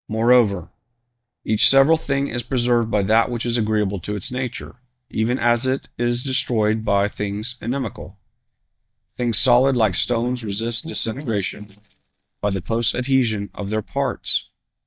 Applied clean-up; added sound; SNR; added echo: neural mask model DeepFilterNet 3.